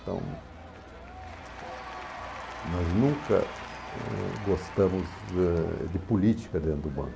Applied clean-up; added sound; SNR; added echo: none; Applause / Crowd / Cheering; 13 dB; none.